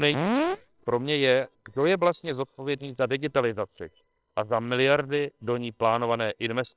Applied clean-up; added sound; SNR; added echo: neural separator model SepFormer WHAMR!.